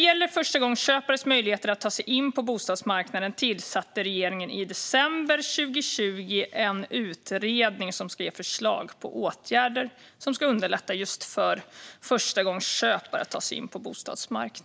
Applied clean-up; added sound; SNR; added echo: none; none; none; none.